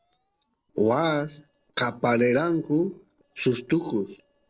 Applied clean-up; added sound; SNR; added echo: neural separator model SepFormer DNS4.